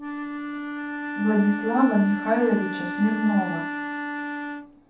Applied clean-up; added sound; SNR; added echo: none; Wind instrument, woodwind instrument; 6 dB; reverberation time 0.7 s.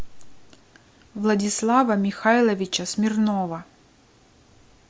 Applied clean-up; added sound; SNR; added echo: none; none; none; none.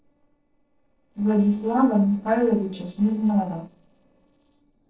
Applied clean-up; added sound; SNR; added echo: neural separator model SepFormer DNS4.